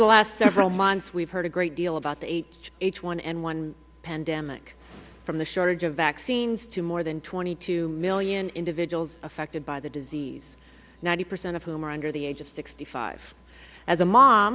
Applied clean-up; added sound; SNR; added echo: none; none; none; none.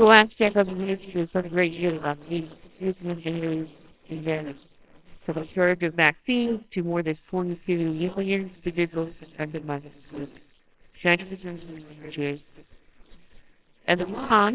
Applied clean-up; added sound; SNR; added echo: neural separator model SepFormer WHAMR!.